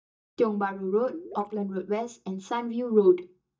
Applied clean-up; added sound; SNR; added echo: neural mask model DeepFilterNet 3.